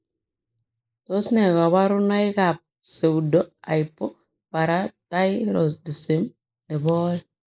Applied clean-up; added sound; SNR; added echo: neural mask model Resemble Enhance denoiser.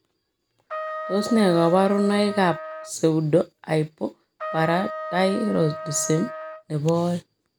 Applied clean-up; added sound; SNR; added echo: none; Trumpet; 11 dB; none.